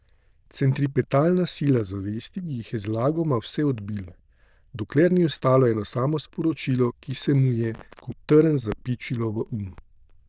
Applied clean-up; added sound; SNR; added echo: neural diffusion model UNIVERSE++.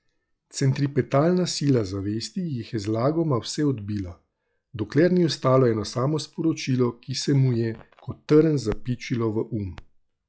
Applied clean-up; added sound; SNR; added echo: classical method log-MMSE.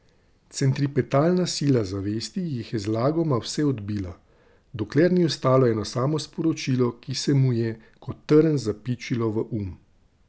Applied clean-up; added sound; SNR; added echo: none; none; none; none.